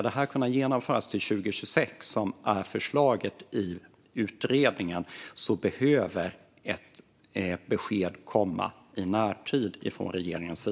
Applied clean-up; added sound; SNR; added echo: none; none; none; none.